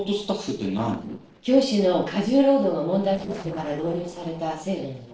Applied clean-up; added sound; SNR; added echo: neural separator model SepFormer DNS4.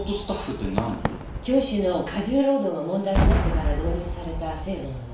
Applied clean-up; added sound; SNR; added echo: none; Cheering / Fireworks; 1 dB; reverberation time 0.4 s.